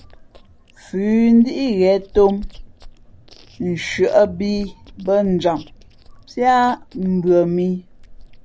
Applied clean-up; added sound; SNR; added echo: none; Chewing, mastication; 19 dB; none.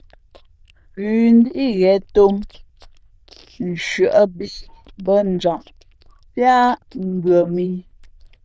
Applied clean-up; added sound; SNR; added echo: neural diffusion model UNIVERSE++.